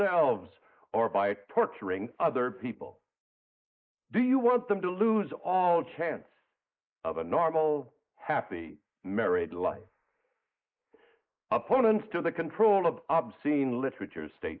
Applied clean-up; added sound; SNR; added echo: neural mask model Resemble Enhance denoiser.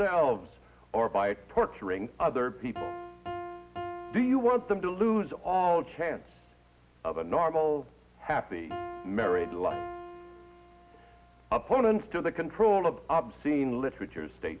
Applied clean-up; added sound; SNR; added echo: none; Piano; 16 dB; none.